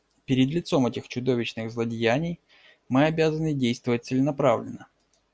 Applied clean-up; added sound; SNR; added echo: none; none; none; none.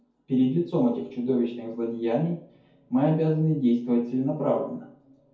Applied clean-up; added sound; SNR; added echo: none; none; none; reverberation time 0.6 s.